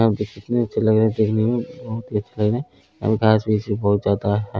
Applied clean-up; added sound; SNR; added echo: none; none; none; none.